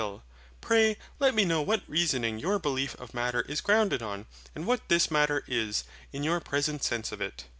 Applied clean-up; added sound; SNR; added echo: none; none; none; none.